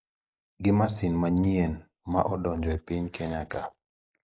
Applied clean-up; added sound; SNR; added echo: neural mask model Resemble Enhance denoiser.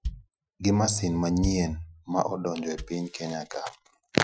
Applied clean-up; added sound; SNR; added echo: classical method Wiener filter.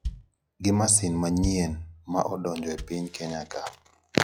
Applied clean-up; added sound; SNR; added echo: classical method log-MMSE.